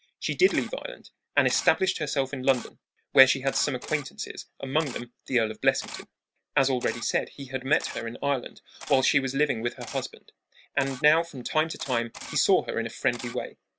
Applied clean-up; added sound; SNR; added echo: none; Camera; 18 dB; none.